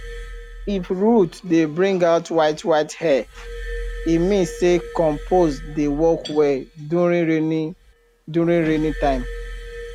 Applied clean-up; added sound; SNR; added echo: none; Glass; 14 dB; none.